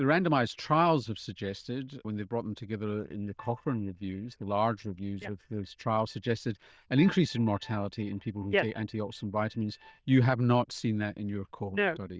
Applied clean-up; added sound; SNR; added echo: neural diffusion model UNIVERSE++.